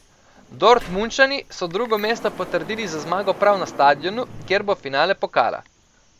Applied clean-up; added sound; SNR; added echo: none; Sliding door; 18 dB; none.